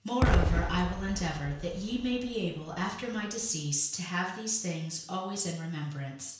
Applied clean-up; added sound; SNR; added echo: none; Explosion; 0 dB; reverberation time 0.5 s.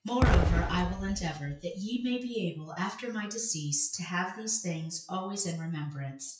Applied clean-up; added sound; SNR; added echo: classical method WPE with log-MMSE.